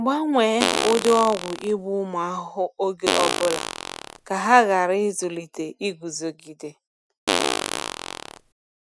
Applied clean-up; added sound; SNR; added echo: none; Fart; 2 dB; none.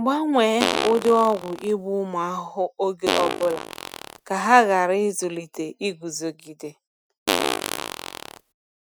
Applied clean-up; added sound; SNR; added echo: neural mask model RNNoise.